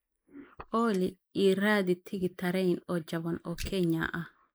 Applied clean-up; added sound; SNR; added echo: neural mask model Resemble Enhance denoiser.